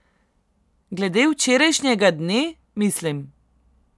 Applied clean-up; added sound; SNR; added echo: none; none; none; none.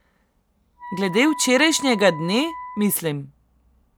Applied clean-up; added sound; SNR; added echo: none; Wind instrument, woodwind instrument; 14 dB; none.